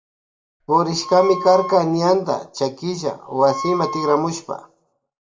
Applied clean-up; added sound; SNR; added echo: none; Wind instrument, woodwind instrument; 10 dB; reverberation time 0.4 s.